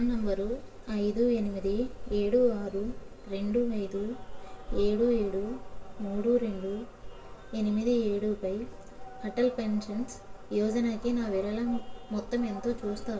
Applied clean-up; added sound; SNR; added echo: none; none; none; reverberation time 0.3 s.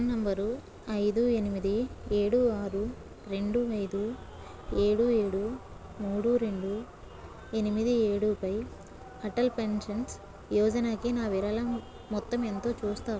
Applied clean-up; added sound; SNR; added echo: none; none; none; none.